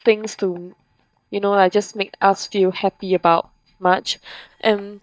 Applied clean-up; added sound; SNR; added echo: neural mask model DeepFilterNet 3.